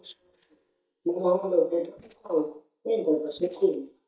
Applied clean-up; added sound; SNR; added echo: neural mask model DeepFilterNet 3.